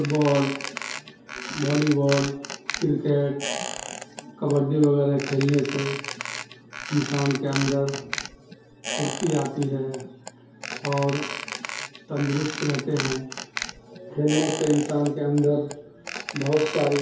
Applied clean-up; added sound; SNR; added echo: none; Squeak; 9 dB; reverberation time 2.4 s.